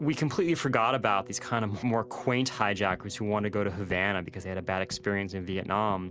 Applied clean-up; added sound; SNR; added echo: none; none; none; none.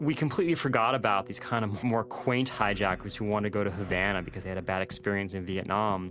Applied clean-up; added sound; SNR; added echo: none; Animal; 18 dB; none.